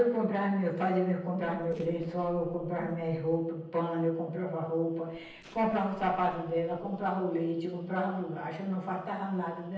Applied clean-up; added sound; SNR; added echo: neural separator model SepFormer DNS4.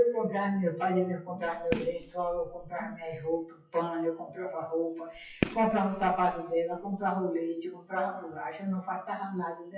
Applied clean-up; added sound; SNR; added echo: classical method WPE with log-MMSE.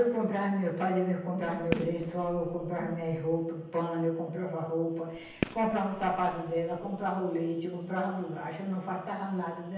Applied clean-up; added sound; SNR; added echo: none; Fireworks; 10 dB; reverberation time 0.9 s.